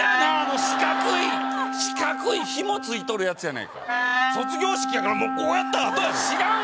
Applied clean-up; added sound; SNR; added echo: none; Wind instrument, woodwind instrument; 2 dB; none.